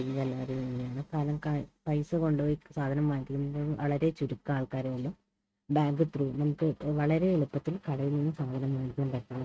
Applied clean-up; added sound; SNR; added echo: neural mask model RNNoise.